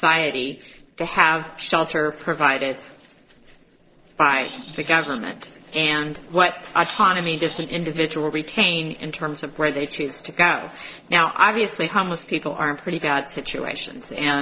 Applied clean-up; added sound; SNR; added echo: neural separator model SepFormer DNS4.